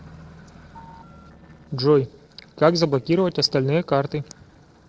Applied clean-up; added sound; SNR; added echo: neural separator model SepFormer DNS4.